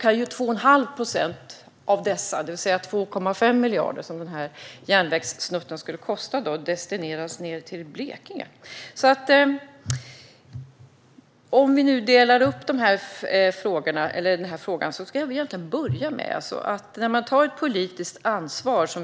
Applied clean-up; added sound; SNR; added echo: none; none; none; none.